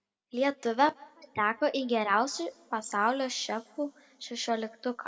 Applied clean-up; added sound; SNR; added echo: none; none; none; reverberation time 1.2 s.